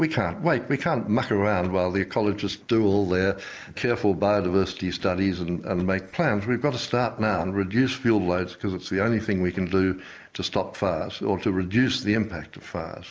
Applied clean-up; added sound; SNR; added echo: neural mask model Resemble Enhance denoiser.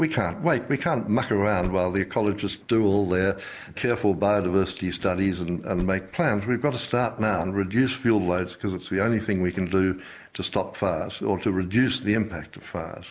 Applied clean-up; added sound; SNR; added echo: none; Slam / Car; 18 dB; none.